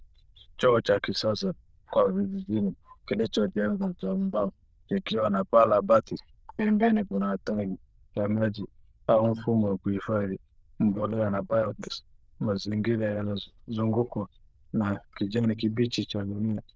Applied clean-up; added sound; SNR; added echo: neural diffusion model UNIVERSE++.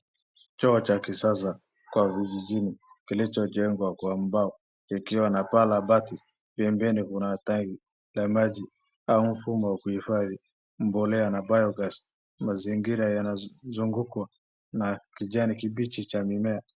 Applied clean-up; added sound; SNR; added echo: none; none; none; none.